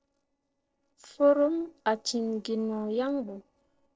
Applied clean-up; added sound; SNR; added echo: neural separator model SepFormer DNS4.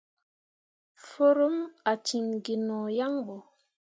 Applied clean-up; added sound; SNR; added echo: none; none; none; none.